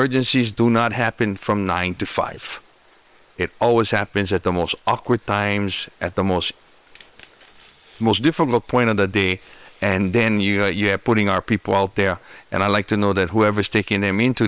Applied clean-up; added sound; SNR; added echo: neural separator model SepFormer WHAM!.